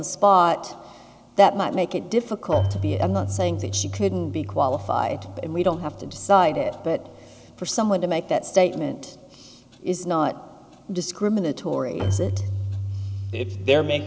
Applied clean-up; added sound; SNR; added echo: none; Keyboard (musical); 8 dB; none.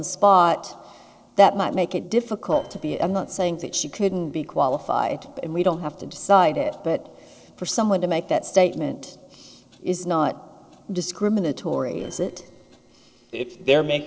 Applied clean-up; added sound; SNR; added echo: neural separator model SepFormer DNS4.